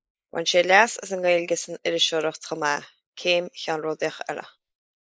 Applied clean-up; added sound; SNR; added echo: neural mask model Resemble Enhance denoiser.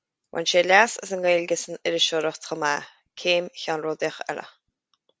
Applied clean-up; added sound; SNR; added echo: none; none; none; none.